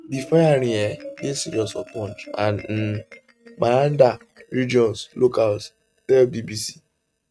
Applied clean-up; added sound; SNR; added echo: neural mask model RNNoise.